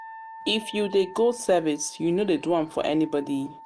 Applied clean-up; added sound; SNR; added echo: none; Wind instrument, woodwind instrument; 19 dB; none.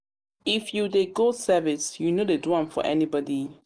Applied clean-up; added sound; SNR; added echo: none; none; none; none.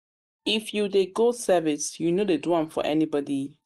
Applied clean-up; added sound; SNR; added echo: neural mask model DeepFilterNet 3.